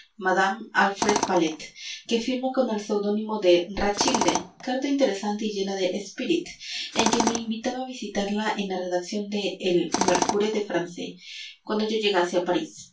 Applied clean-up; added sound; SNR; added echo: none; Tools; 7 dB; reverberation time 0.2 s.